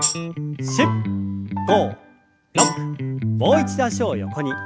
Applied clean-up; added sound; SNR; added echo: none; Tambourine + Electric guitar; 1 dB; none.